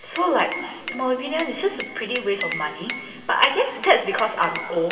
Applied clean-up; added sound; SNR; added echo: none; Glass; 11 dB; reverberation time 2.7 s.